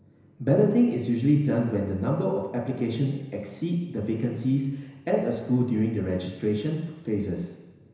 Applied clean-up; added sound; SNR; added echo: none; none; none; reverberation time 1.0 s.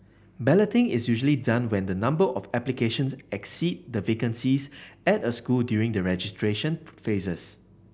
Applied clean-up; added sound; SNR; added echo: none; none; none; none.